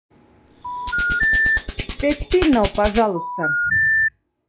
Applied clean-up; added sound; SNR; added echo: classical method log-MMSE.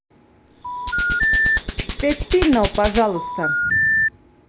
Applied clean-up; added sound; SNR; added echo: none; Hands + Telephone; -1 dB; none.